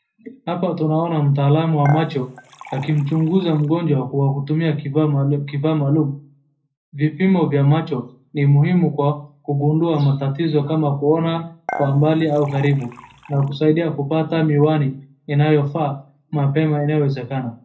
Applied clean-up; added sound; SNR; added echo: none; Dishes, pots, and pans / Chink, clink; 15 dB; reverberation time 0.3 s.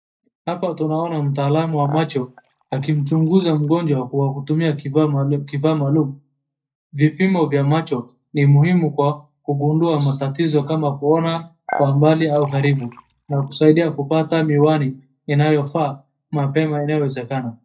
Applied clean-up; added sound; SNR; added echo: neural mask model DeepFilterNet 3.